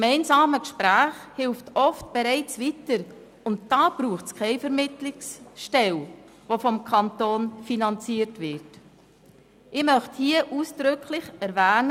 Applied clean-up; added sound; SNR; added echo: none; none; none; none.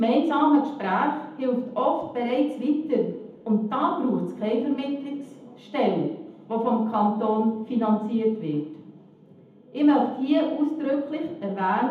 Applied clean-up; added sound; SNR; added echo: none; none; none; reverberation time 0.8 s.